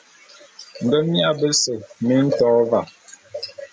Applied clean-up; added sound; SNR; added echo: none; none; none; none.